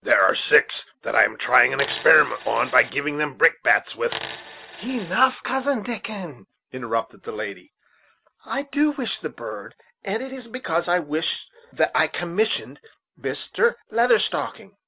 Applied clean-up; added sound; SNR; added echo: none; Coin (dropping); 12 dB; none.